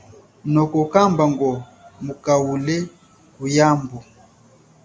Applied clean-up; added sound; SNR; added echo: none; none; none; none.